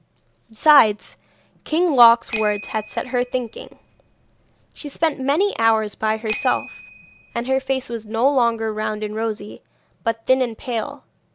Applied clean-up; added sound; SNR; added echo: none; Bicycle bell; 12 dB; none.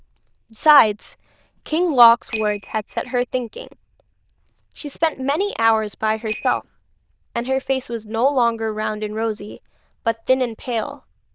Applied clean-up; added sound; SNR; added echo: neural diffusion model UNIVERSE++.